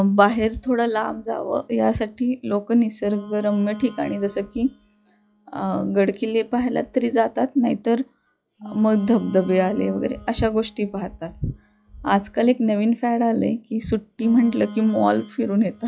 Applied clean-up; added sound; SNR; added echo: classical method log-MMSE.